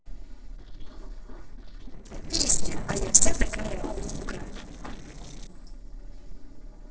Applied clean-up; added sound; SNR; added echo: neural separator model SepFormer DNS4.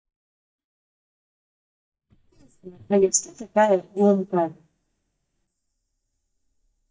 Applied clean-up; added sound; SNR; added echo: neural mask model DeepFilterNet 3.